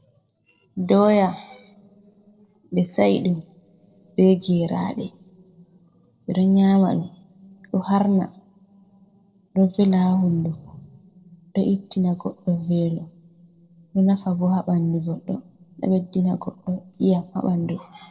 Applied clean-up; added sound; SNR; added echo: neural separator model SepFormer DNS4.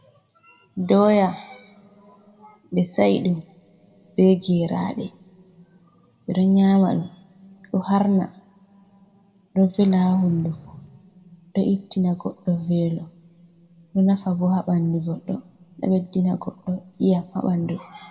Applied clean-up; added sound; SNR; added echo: none; Fireworks; 18 dB; reverberation time 1.2 s.